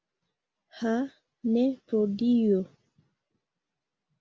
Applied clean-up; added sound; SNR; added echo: none; none; none; none.